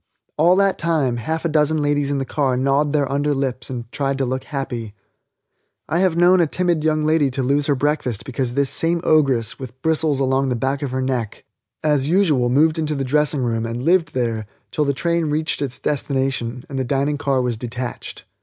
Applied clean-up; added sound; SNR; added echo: none; none; none; none.